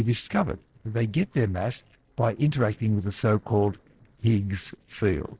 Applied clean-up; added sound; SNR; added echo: neural separator model SepFormer DNS4.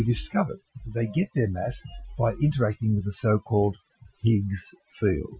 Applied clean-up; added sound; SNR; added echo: classical method Wiener filter.